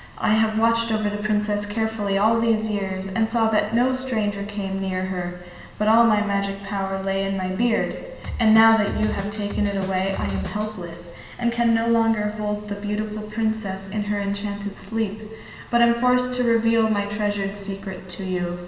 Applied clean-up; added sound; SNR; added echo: none; Drum kit; 9 dB; reverberation time 1.1 s.